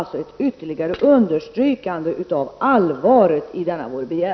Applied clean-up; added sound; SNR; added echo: none; none; none; none.